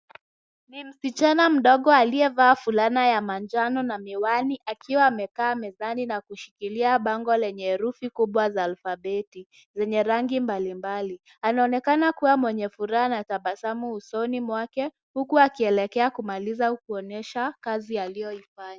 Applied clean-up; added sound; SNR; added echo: none; none; none; none.